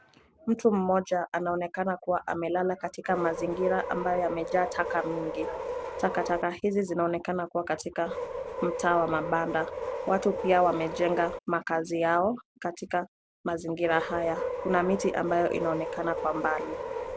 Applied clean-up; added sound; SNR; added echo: none; Subway, metro, underground; 5 dB; none.